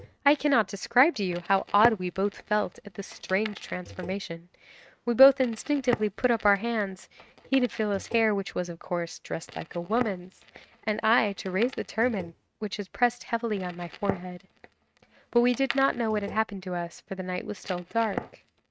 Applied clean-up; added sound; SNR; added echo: neural mask model RNNoise.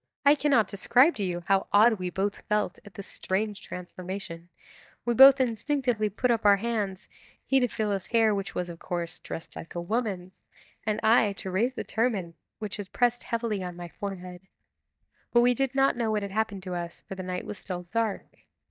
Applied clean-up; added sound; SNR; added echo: neural mask model DeepFilterNet 3.